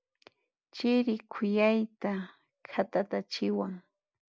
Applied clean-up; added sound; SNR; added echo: none; none; none; none.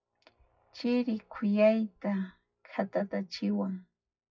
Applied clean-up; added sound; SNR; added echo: classical method WPE with log-MMSE.